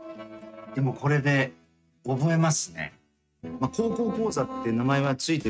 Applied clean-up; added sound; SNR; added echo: neural mask model RNNoise.